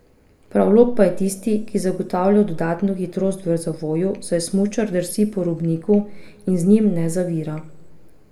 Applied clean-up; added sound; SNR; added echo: none; none; none; reverberation time 0.6 s.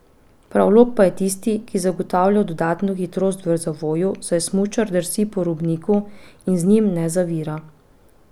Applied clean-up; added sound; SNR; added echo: none; none; none; none.